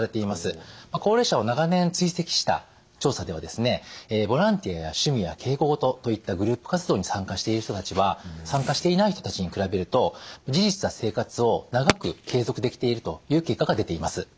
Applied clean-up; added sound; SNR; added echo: none; Fireworks; 16 dB; none.